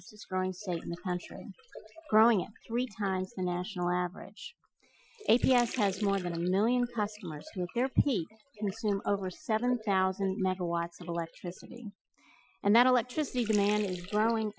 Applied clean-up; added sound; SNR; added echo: classical method Wiener filter.